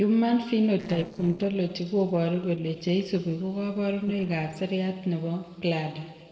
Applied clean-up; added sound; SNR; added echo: neural separator model SepFormer DNS4.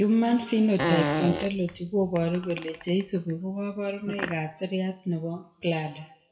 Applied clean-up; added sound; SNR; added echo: classical method WPE with log-MMSE.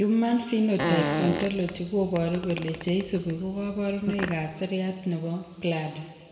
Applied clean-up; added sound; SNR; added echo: none; Fart; 6 dB; reverberation time 1.9 s.